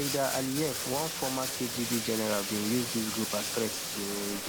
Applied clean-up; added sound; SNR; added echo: none; Bathtub (filling or washing); 3 dB; none.